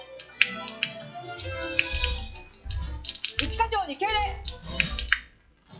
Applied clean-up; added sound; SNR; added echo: classical method log-MMSE.